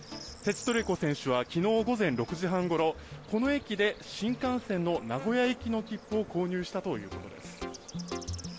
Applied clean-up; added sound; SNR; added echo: none; Bird / Insect; 18 dB; none.